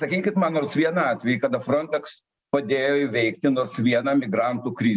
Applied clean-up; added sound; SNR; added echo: none; none; none; none.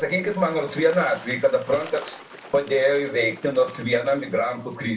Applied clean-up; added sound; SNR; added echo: none; Water / Bird; 20 dB; reverberation time 0.3 s.